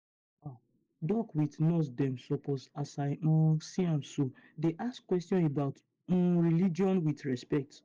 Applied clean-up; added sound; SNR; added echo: neural mask model Resemble Enhance denoiser.